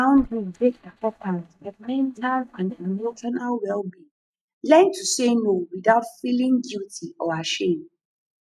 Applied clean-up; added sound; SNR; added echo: neural mask model DeepFilterNet 3.